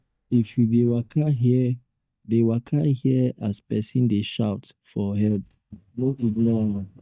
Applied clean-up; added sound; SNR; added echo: neural mask model DeepFilterNet 3.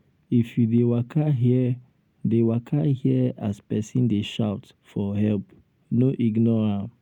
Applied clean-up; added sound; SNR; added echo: none; none; none; none.